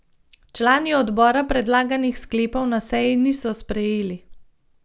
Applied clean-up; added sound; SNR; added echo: none; none; none; none.